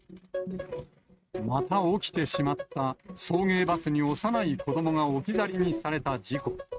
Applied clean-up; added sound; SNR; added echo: neural mask model RNNoise.